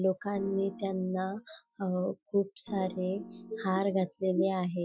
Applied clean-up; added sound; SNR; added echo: classical method Wiener filter.